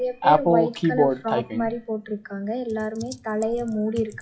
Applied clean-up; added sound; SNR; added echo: classical method WPE with log-MMSE.